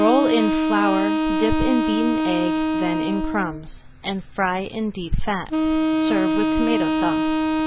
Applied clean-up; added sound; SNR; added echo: none; Wind instrument, woodwind instrument; -2 dB; none.